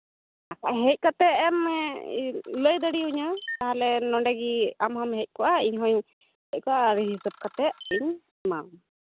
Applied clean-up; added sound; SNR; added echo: none; Camera; 16 dB; none.